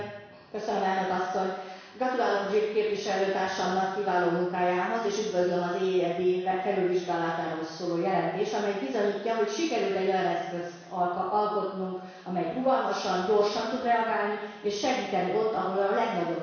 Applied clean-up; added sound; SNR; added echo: none; none; none; reverberation time 1.1 s.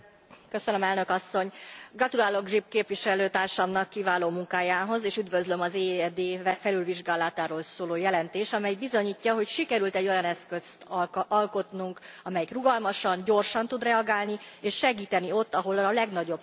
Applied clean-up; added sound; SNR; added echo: none; none; none; none.